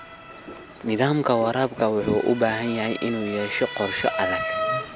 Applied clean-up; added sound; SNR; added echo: none; Motor vehicle (road) / Siren; 8 dB; none.